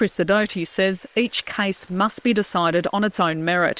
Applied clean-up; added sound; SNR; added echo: neural separator model SepFormer WHAM!.